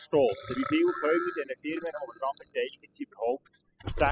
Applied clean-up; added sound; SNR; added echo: classical method spectral subtraction.